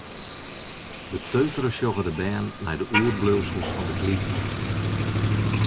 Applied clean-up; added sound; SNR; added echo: none; Motor vehicle (road); 0 dB; none.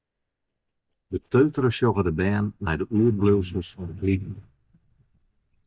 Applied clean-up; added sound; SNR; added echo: neural mask model DeepFilterNet 3.